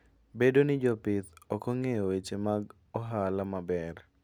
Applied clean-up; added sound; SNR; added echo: none; none; none; none.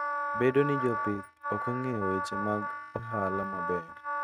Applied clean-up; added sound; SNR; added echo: neural mask model RNNoise.